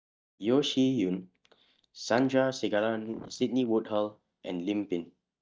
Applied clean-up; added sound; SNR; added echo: neural mask model DeepFilterNet 3.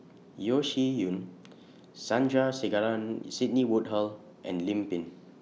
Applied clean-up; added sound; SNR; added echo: none; none; none; none.